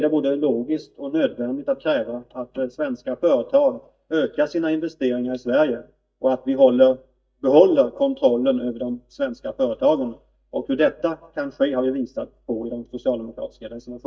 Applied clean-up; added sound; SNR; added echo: neural mask model DeepFilterNet 3.